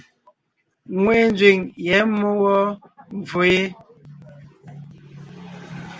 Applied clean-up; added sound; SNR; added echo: none; none; none; none.